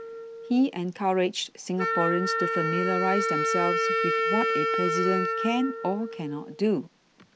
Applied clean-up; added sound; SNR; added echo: none; Wind instrument, woodwind instrument; 0 dB; none.